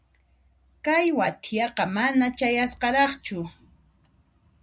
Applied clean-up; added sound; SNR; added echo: none; none; none; none.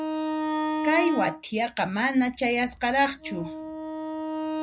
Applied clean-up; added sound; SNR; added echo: none; Wind instrument, woodwind instrument; 4 dB; none.